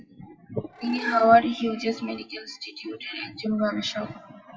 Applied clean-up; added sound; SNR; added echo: classical method WPE with log-MMSE.